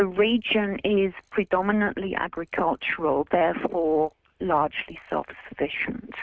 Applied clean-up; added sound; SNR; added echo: neural mask model RNNoise.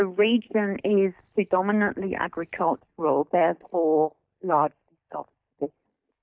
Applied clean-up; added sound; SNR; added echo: neural mask model DeepFilterNet 3.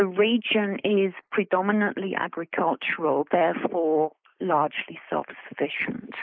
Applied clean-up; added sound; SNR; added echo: neural mask model Resemble Enhance denoiser.